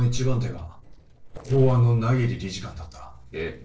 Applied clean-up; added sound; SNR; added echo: neural separator model SepFormer DNS4.